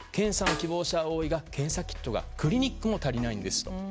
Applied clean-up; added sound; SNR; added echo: none; Snare drum; 9 dB; none.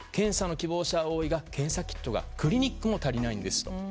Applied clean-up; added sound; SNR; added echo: none; none; none; none.